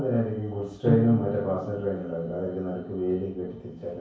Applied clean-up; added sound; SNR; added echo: none; Bowed string instrument; 9 dB; reverberation time 0.6 s.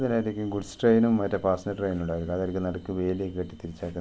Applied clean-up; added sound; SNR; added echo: none; none; none; none.